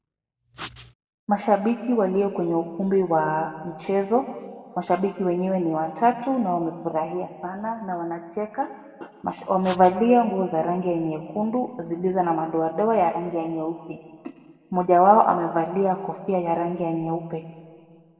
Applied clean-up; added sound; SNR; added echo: none; Writing; 11 dB; reverberation time 1.8 s.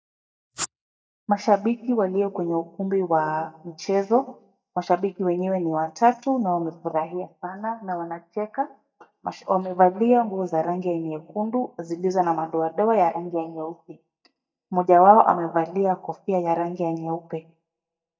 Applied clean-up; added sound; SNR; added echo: neural mask model DeepFilterNet 3.